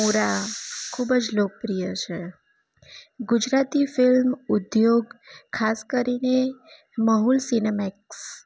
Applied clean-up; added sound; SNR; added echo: none; none; none; none.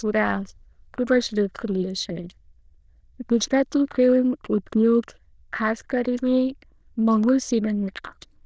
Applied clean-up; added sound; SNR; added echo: neural diffusion model UNIVERSE++.